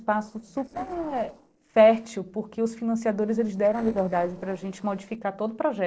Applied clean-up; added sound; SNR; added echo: neural separator model SepFormer DNS4.